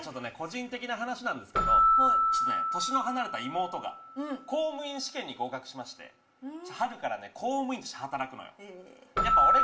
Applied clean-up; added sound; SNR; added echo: none; Keyboard (musical); -4 dB; reverberation time 0.3 s.